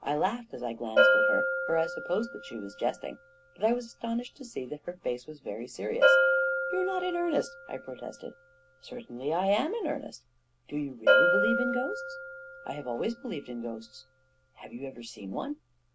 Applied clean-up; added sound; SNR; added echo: none; Bell; -2 dB; none.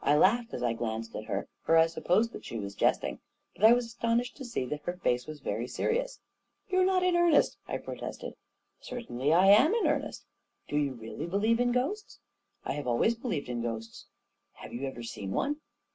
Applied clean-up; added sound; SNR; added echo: none; none; none; none.